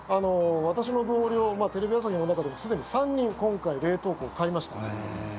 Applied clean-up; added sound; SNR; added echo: none; none; none; none.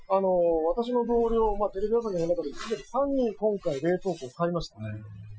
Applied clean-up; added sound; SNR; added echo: classical method Wiener filter.